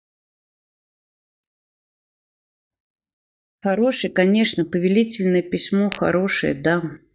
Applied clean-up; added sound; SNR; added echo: neural mask model DeepFilterNet 3.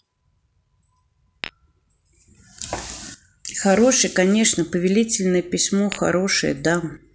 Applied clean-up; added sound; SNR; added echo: none; Tap / Glass; 17 dB; none.